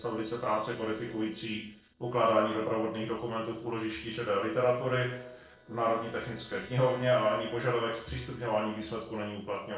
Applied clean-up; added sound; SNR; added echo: neural separator model SepFormer DNS4.